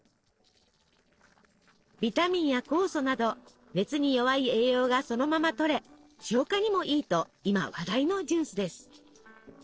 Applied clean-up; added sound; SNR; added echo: neural separator model SepFormer DNS4.